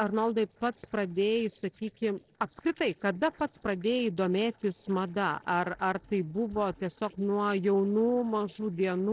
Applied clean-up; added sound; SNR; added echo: neural separator model SepFormer DNS4.